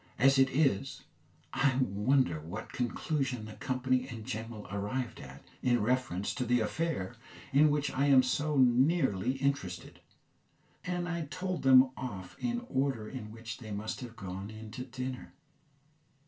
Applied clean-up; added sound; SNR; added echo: none; none; none; reverberation time 0.2 s.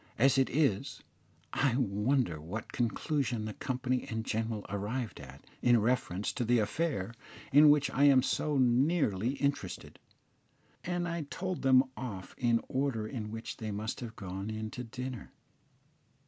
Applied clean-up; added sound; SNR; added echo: none; none; none; none.